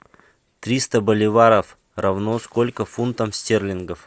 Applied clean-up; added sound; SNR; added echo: none; none; none; none.